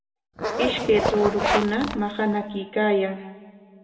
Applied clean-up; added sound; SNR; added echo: none; Zipper (clothing); 2 dB; reverberation time 1.4 s.